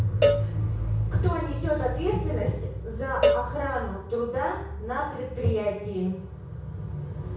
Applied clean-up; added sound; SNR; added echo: none; Cowbell; 2 dB; reverberation time 0.6 s.